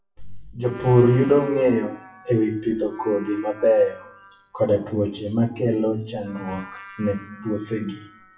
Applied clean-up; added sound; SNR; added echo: classical method WPE with log-MMSE.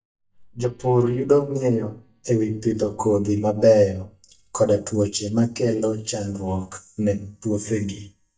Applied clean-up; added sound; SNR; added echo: neural mask model DeepFilterNet 3.